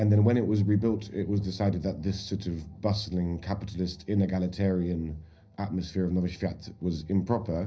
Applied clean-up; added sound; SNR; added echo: none; none; none; reverberation time 0.5 s.